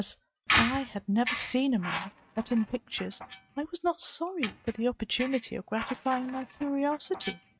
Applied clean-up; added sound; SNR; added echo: neural mask model RNNoise.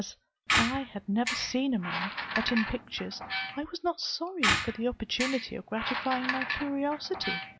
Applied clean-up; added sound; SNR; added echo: none; Squeak; 1 dB; none.